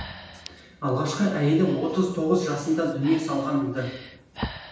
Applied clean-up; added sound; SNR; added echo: none; Breathing; 16 dB; reverberation time 0.9 s.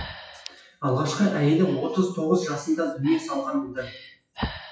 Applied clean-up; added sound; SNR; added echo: classical method WPE with log-MMSE.